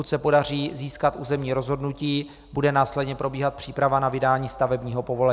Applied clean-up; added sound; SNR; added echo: none; none; none; none.